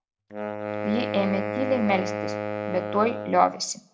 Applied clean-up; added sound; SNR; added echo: none; Wind instrument, woodwind instrument; 4 dB; reverberation time 0.3 s.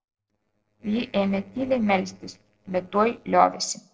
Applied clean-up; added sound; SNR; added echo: neural separator model SepFormer DNS4.